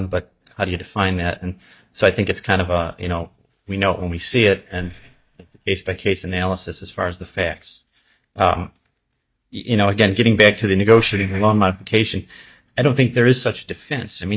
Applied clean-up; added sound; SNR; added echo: neural mask model DeepFilterNet 3.